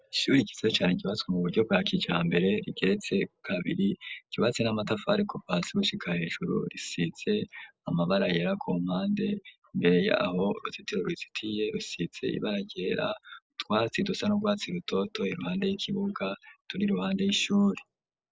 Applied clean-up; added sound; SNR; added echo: none; none; none; none.